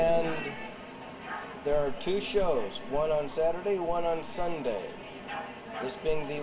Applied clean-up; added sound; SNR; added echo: none; none; none; reverberation time 0.7 s.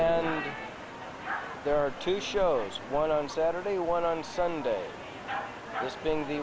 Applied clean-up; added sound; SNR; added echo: none; none; none; none.